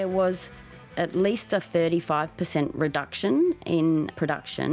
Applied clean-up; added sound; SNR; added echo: none; none; none; none.